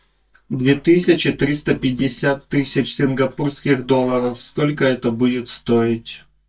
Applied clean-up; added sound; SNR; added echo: neural mask model DeepFilterNet 3.